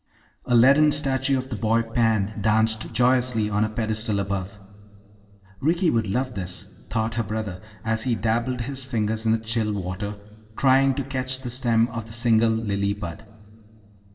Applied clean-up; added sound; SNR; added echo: none; none; none; reverberation time 2.4 s.